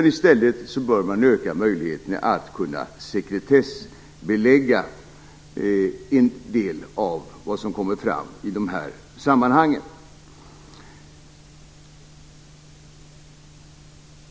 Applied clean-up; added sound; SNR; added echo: none; none; none; none.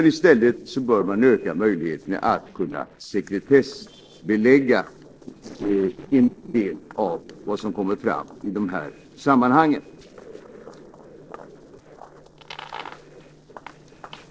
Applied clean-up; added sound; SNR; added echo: neural separator model SepFormer DNS4.